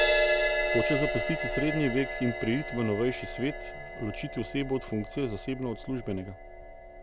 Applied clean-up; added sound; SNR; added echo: none; Crash cymbal; 0 dB; none.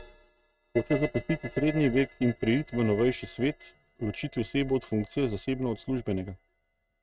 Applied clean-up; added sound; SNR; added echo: neural mask model RNNoise.